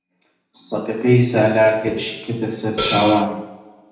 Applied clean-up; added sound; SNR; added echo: none; Hi-hat; -1 dB; reverberation time 0.9 s.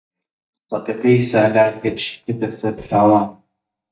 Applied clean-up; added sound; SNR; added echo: neural mask model DeepFilterNet 3.